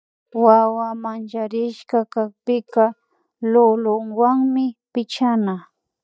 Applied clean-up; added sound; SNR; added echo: neural mask model DeepFilterNet 3.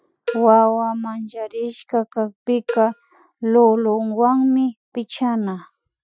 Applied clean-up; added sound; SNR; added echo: classical method Wiener filter.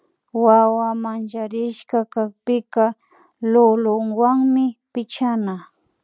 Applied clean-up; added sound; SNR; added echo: none; none; none; none.